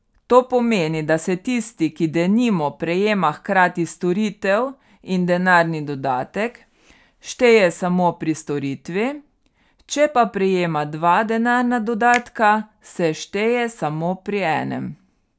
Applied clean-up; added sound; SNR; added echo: none; Finger snapping; 19 dB; none.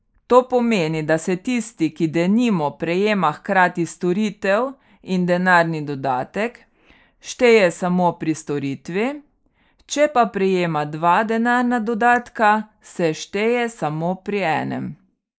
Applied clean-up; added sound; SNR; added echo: neural mask model Resemble Enhance denoiser.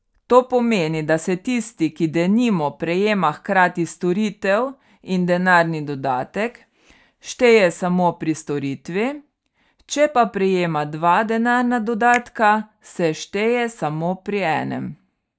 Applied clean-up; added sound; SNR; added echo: neural mask model DeepFilterNet 3.